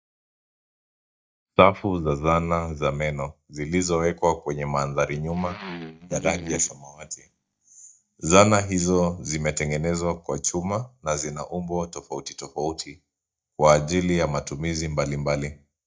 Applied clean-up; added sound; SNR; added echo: neural mask model DeepFilterNet 3.